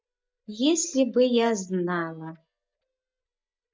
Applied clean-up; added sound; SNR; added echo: neural mask model DeepFilterNet 3.